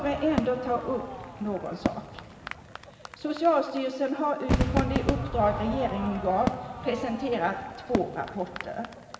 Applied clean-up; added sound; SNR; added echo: none; Crowd / Fireworks; 4 dB; reverberation time 1.7 s.